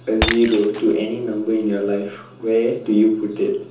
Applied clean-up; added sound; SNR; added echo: none; Shatter; 12 dB; reverberation time 0.6 s.